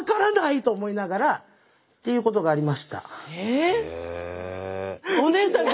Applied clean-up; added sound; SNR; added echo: none; none; none; none.